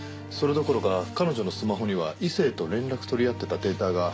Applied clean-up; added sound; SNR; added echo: none; none; none; none.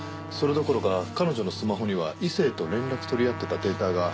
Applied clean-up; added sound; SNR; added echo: none; Trumpet; 14 dB; none.